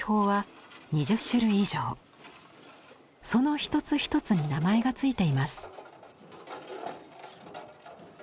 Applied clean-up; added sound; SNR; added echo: none; none; none; none.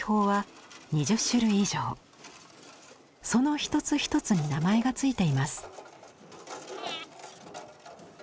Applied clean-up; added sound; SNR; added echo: none; Breathing; 17 dB; none.